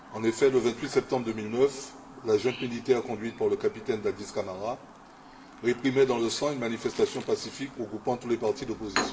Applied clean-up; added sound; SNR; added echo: none; Chirp, tweet; 14 dB; reverberation time 1.0 s.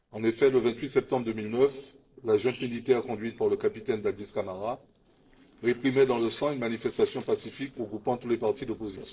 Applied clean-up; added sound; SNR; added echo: neural separator model SepFormer DNS4.